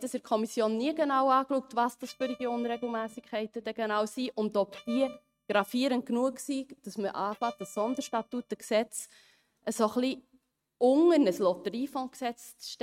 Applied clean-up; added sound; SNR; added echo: neural mask model RNNoise.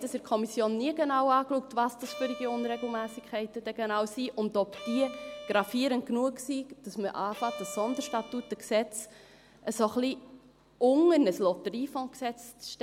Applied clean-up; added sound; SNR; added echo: none; Bowed string instrument; 14 dB; none.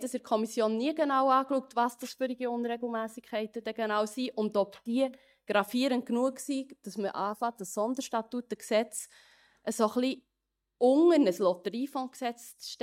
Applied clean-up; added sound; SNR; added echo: neural mask model DeepFilterNet 3.